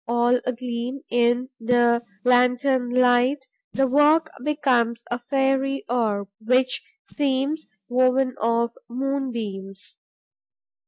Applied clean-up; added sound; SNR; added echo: neural mask model DeepFilterNet 3.